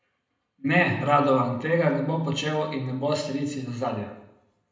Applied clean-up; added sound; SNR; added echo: none; none; none; reverberation time 0.7 s.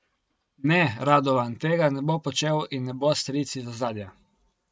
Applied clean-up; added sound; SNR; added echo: none; none; none; none.